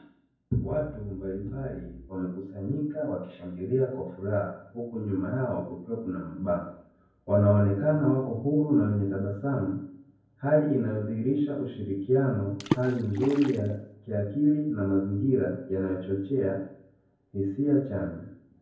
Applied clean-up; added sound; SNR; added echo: none; Water / Splash, splatter; 7 dB; reverberation time 0.9 s.